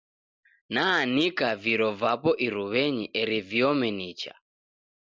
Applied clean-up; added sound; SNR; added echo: none; none; none; none.